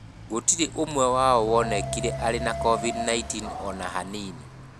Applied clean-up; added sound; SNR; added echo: none; Dog + Motorcycle; 8 dB; none.